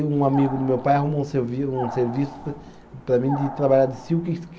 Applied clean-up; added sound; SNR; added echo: none; Animal; 14 dB; none.